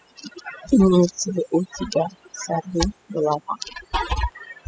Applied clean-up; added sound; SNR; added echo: classical method spectral subtraction.